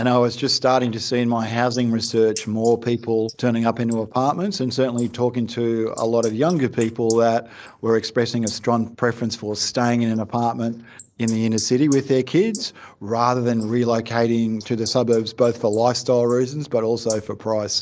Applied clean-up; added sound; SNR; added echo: neural mask model Resemble Enhance denoiser.